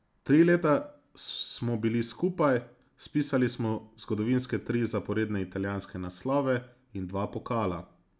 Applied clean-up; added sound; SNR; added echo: none; none; none; none.